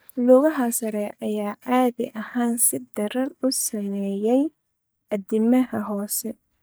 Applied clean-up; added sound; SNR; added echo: neural mask model DeepFilterNet 3.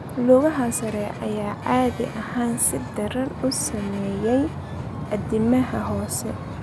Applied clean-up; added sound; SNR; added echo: none; Wind / Ocean; 10 dB; none.